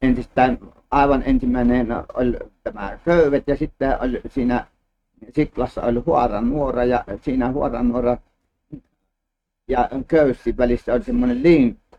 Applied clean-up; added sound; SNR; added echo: neural mask model RNNoise.